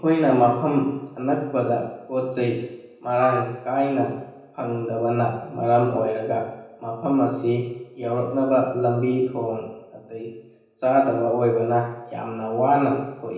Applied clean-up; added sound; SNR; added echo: none; Telephone; 12 dB; reverberation time 0.9 s.